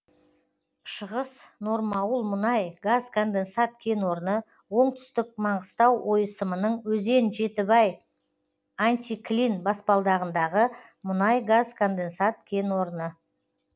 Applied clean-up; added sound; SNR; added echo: none; none; none; none.